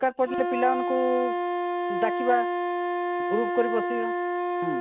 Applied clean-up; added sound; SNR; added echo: none; Wind instrument, woodwind instrument; -1 dB; none.